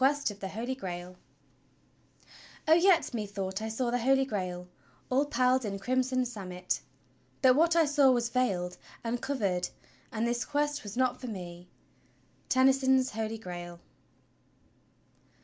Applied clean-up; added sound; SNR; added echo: none; none; none; none.